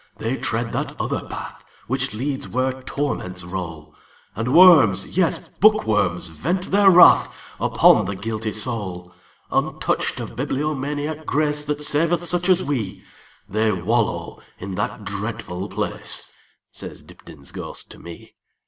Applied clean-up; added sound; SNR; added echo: none; none; none; none.